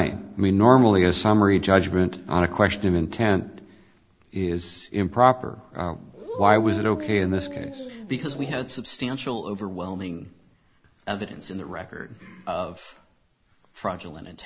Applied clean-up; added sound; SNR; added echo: none; Dog; 9 dB; none.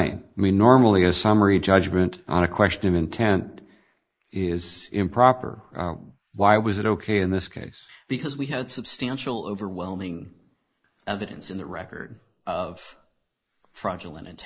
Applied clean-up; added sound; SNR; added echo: neural mask model Resemble Enhance denoiser.